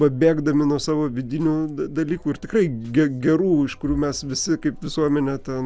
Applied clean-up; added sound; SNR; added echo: none; none; none; none.